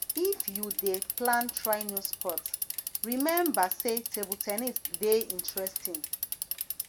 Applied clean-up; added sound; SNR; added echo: none; Bicycle; 3 dB; none.